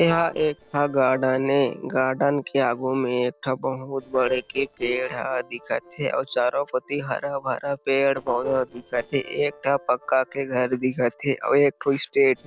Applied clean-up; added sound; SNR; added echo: neural separator model SepFormer DNS4.